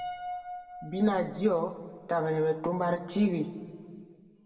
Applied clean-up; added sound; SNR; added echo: none; Piano; 14 dB; reverberation time 1.3 s.